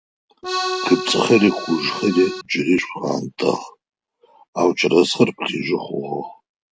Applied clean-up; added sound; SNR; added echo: none; Accordion; 6 dB; none.